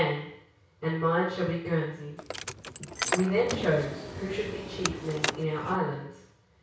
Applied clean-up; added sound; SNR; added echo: none; Car; 4 dB; reverberation time 0.6 s.